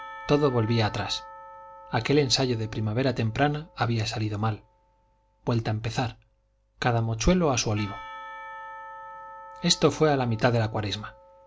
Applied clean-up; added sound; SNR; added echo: none; Church bell / Percussion; 18 dB; none.